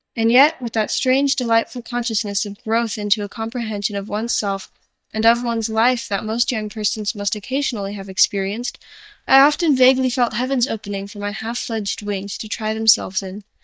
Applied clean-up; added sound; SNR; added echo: neural mask model DeepFilterNet 3.